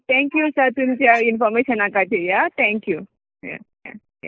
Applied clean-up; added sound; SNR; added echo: neural mask model Resemble Enhance denoiser.